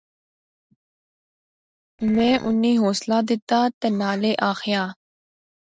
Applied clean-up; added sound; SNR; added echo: neural separator model SepFormer DNS4.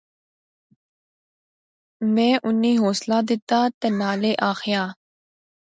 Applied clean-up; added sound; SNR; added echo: none; none; none; none.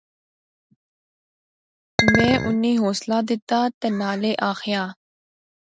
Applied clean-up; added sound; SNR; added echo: none; Chink, clink; -2 dB; none.